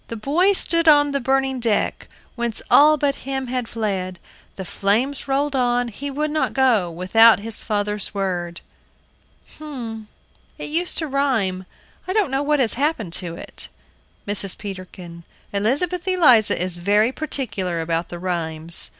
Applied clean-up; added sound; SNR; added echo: none; none; none; none.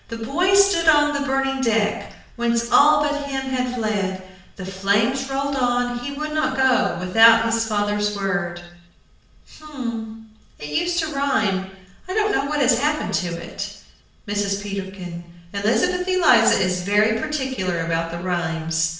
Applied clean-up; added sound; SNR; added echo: none; none; none; reverberation time 0.7 s.